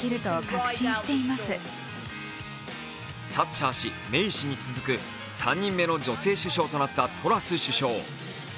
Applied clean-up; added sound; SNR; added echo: none; none; none; none.